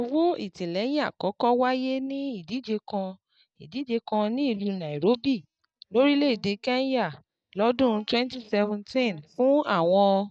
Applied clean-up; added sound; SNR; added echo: neural mask model DeepFilterNet 3.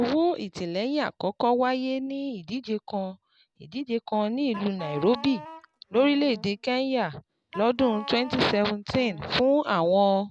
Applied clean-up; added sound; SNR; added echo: none; Wind instrument, woodwind instrument; 16 dB; none.